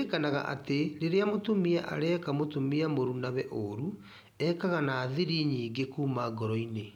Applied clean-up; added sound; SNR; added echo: none; none; none; none.